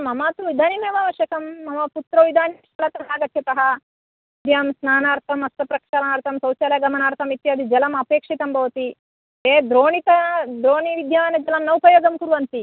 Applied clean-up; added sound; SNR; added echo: none; none; none; none.